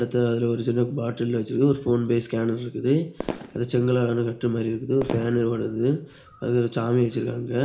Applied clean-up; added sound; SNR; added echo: none; Fireworks; 14 dB; reverberation time 0.4 s.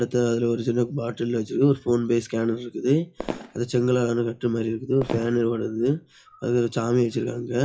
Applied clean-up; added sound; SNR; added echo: classical method WPE with log-MMSE.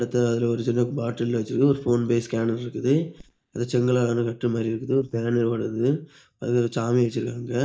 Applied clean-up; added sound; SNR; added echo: neural mask model DeepFilterNet 3.